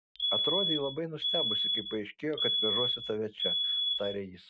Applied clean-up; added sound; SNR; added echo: none; Alarm; -4 dB; none.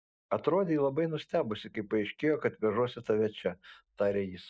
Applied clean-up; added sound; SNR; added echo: neural mask model Resemble Enhance denoiser.